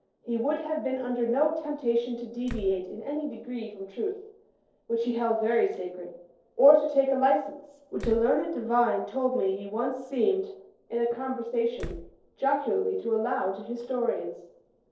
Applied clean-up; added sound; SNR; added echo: neural separator model SepFormer DNS4.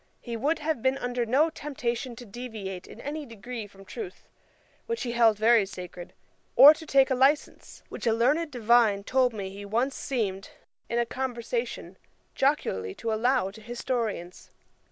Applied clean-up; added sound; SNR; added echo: none; none; none; none.